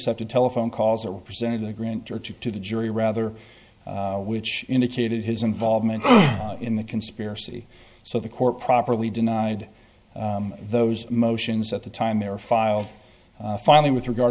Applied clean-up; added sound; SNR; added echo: none; none; none; none.